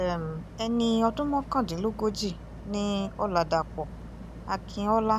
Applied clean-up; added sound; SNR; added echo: none; Boat, Water vehicle; 13 dB; none.